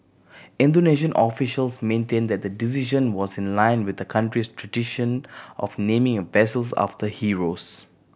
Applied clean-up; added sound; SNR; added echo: none; none; none; none.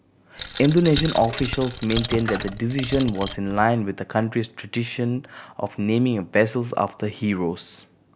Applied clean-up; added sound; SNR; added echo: none; Coin (dropping); 5 dB; none.